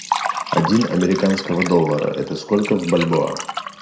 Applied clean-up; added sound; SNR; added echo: none; Liquid; 8 dB; reverberation time 0.5 s.